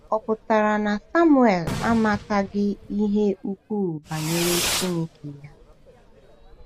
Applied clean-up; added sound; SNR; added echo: none; Fireworks; 10 dB; none.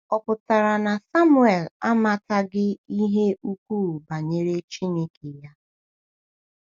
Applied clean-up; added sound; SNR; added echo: none; none; none; none.